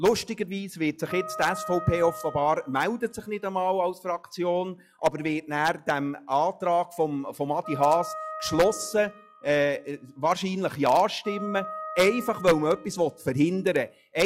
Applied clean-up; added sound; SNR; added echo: classical method log-MMSE.